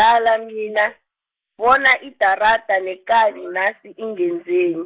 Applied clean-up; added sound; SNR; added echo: neural mask model Resemble Enhance denoiser.